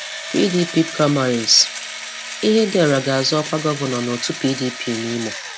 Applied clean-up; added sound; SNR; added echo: none; Engine / Drill; 10 dB; none.